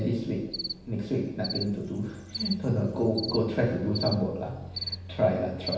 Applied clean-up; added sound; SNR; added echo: none; Cricket; 9 dB; reverberation time 0.9 s.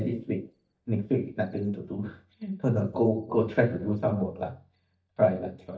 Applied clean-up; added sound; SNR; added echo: neural mask model DeepFilterNet 3.